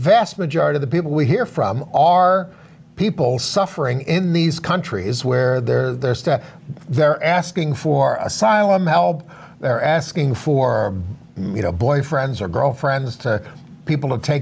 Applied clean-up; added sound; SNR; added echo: none; none; none; none.